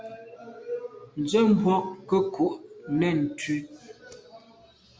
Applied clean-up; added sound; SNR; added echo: none; none; none; none.